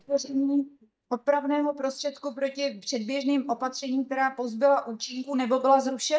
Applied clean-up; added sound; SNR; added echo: neural mask model DeepFilterNet 3.